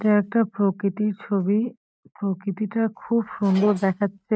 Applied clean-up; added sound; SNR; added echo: neural mask model RNNoise.